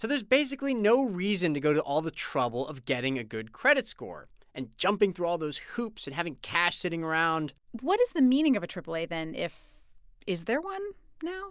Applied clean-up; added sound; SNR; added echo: none; none; none; none.